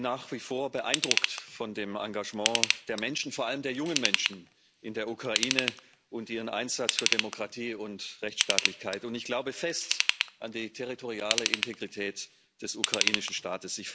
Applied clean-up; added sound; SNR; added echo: none; Ratchet, pawl / Tools; -1 dB; none.